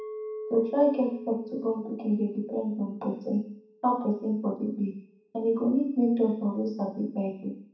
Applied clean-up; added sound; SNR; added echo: none; Chink, clink; 17 dB; reverberation time 0.6 s.